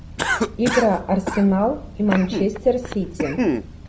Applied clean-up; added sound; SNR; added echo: none; Cough; 6 dB; none.